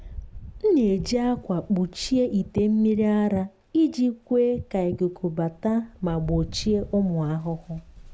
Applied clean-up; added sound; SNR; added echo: none; Rain; 17 dB; none.